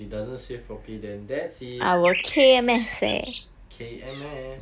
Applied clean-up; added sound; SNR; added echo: none; Bird; 9 dB; none.